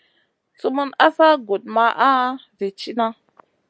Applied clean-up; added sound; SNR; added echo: none; none; none; none.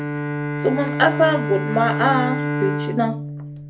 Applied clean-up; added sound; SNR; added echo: none; Bowed string instrument; 3 dB; reverberation time 0.3 s.